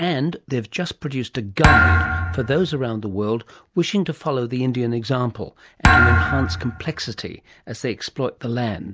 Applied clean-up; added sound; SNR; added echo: none; Thump, thud; -5 dB; none.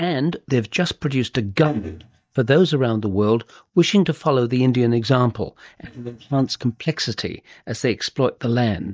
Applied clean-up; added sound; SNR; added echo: neural mask model DeepFilterNet 3.